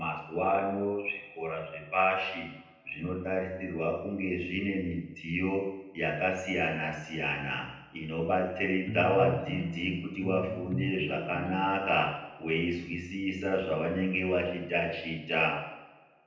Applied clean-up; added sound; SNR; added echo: none; Electric guitar; 6 dB; reverberation time 0.8 s.